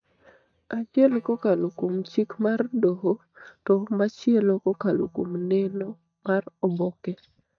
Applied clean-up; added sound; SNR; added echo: neural mask model DeepFilterNet 3.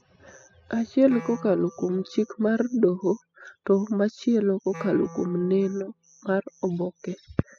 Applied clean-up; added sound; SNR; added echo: classical method spectral subtraction.